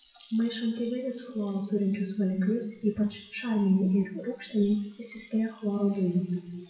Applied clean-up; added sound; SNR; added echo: classical method WPE with log-MMSE.